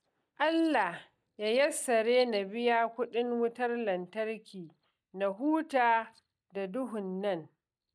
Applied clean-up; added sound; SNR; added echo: neural mask model DeepFilterNet 3.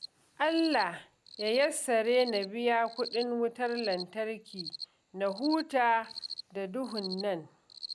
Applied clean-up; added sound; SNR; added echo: none; Cricket; 13 dB; none.